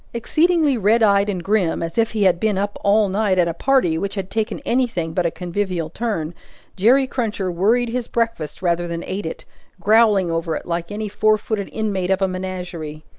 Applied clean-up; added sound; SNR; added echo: neural mask model Resemble Enhance denoiser.